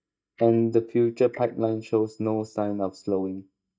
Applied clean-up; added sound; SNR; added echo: neural mask model DeepFilterNet 3.